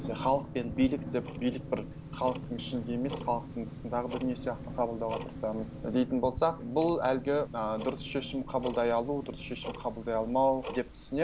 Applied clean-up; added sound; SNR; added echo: none; Tick-tock + Drum; 10 dB; none.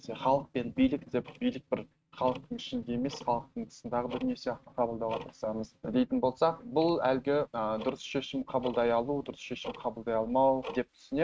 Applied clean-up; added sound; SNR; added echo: neural mask model RNNoise.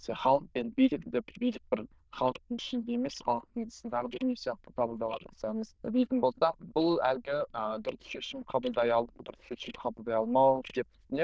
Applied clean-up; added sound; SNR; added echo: neural diffusion model UNIVERSE++.